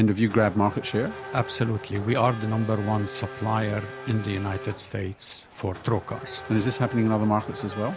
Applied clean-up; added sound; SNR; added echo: none; Race car, auto racing / Accelerating, revving, vroom; 13 dB; none.